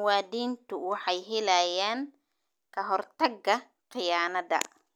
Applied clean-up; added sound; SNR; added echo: none; none; none; none.